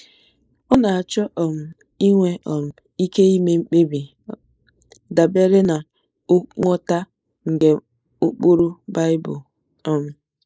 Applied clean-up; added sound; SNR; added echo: neural mask model Resemble Enhance denoiser.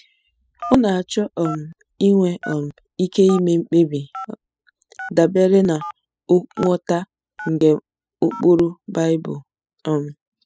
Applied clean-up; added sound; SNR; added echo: classical method spectral subtraction.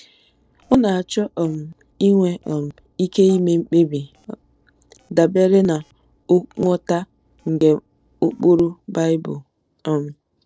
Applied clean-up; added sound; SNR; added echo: neural separator model SepFormer DNS4.